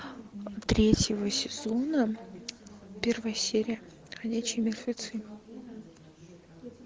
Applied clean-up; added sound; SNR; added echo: none; none; none; none.